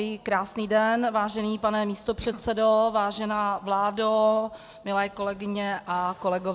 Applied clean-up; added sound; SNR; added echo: none; none; none; none.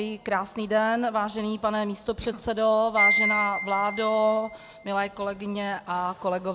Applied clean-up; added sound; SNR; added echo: none; Wind chime; 6 dB; none.